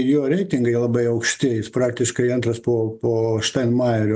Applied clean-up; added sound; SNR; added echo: none; none; none; none.